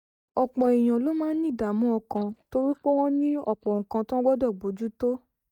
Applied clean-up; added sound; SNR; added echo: neural mask model DeepFilterNet 3.